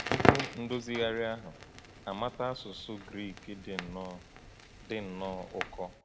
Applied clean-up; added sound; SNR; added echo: none; Crackle; -2 dB; none.